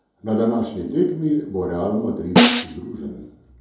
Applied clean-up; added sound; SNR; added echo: none; Snare drum; -4 dB; reverberation time 2.6 s.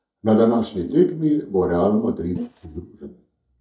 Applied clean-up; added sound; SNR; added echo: neural mask model DeepFilterNet 3.